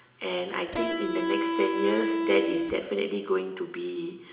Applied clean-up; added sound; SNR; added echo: none; Electric guitar; -1 dB; reverberation time 0.8 s.